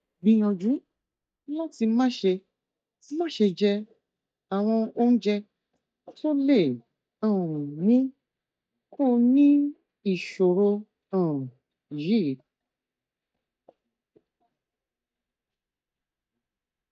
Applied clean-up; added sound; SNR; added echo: neural mask model DeepFilterNet 3.